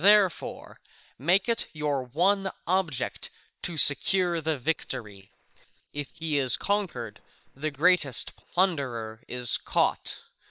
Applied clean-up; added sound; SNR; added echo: neural separator model SepFormer WHAM!.